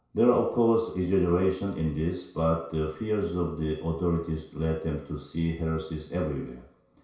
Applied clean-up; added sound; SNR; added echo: none; none; none; reverberation time 0.6 s.